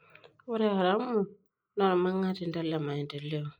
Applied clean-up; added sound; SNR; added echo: neural mask model Resemble Enhance denoiser.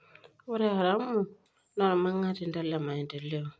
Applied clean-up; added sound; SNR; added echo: none; none; none; none.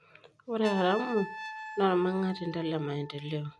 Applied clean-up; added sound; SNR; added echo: none; Trumpet; 13 dB; none.